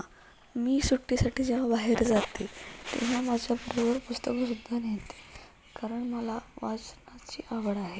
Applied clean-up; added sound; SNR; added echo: none; none; none; none.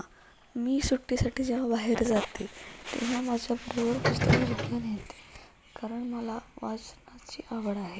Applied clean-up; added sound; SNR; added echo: none; Subway, metro, underground; -2 dB; none.